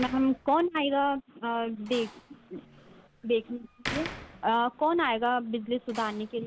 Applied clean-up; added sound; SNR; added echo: none; Slam; 15 dB; none.